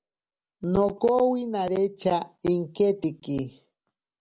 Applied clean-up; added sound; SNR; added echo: none; none; none; none.